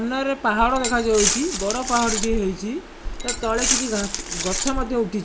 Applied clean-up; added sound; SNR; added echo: none; Glass; 3 dB; none.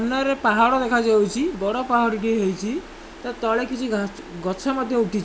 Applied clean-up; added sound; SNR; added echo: none; none; none; none.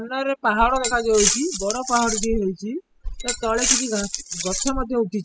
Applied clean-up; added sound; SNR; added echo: classical method spectral subtraction.